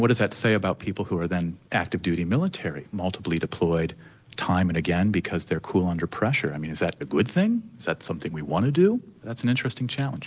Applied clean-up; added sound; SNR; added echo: none; none; none; none.